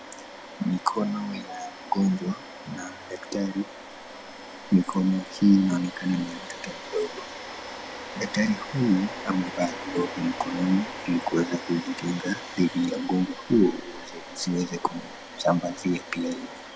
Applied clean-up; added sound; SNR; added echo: none; Domestic sounds, home sounds; 12 dB; none.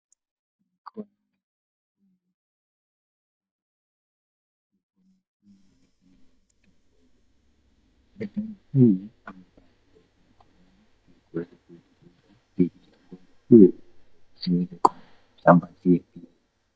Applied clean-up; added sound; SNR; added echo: neural mask model DeepFilterNet 3.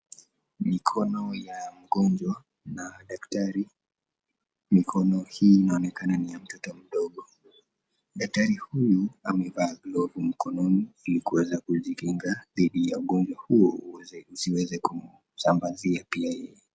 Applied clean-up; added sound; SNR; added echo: none; none; none; none.